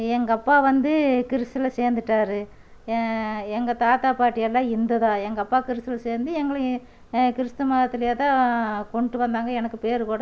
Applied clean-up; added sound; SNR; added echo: none; none; none; none.